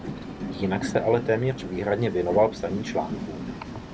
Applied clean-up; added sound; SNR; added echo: none; Train; 8 dB; none.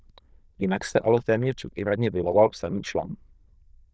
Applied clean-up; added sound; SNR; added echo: neural diffusion model UNIVERSE++.